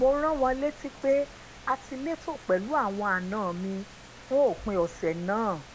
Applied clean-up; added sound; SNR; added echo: none; Rain; 17 dB; none.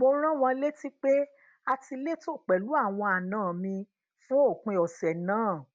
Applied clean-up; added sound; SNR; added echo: none; none; none; none.